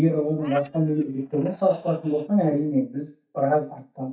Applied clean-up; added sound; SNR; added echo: neural mask model DeepFilterNet 3.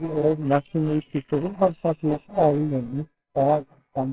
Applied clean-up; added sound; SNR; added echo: neural separator model SepFormer WHAMR!.